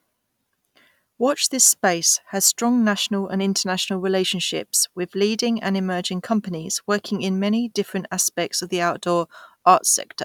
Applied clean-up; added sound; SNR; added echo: none; none; none; none.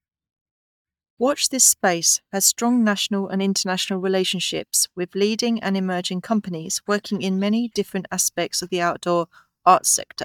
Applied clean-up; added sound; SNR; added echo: neural mask model DeepFilterNet 3.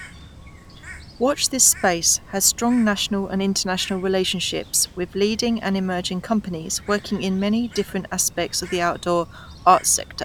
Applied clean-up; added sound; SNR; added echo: none; Bird; 19 dB; none.